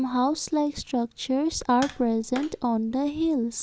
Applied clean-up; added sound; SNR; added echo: none; Tap; 18 dB; none.